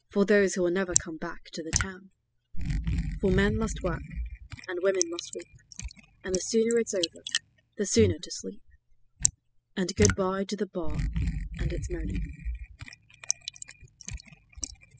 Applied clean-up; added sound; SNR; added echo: classical method spectral subtraction.